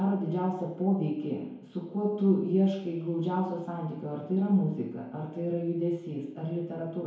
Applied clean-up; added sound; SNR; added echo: none; none; none; reverberation time 0.9 s.